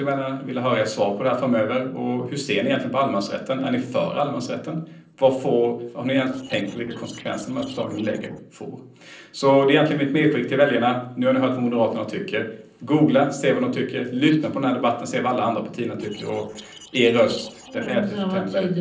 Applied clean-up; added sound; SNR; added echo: neural separator model SepFormer DNS4.